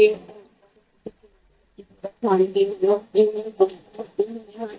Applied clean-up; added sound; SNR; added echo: neural mask model DeepFilterNet 3.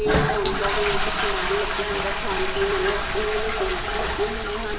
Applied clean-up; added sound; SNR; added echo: none; Toilet flush; -2 dB; reverberation time 2.4 s.